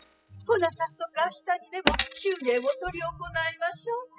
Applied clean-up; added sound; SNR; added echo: classical method spectral subtraction.